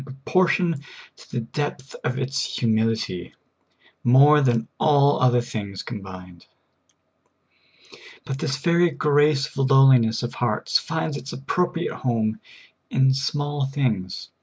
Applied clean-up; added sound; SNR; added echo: none; none; none; none.